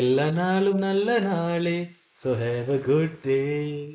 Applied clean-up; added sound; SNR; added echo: neural mask model Resemble Enhance denoiser.